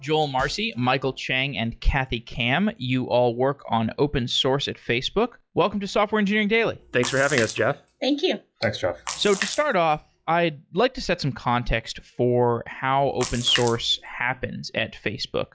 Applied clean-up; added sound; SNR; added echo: classical method log-MMSE.